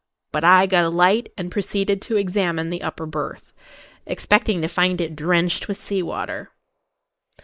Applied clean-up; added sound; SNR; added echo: neural mask model Resemble Enhance denoiser.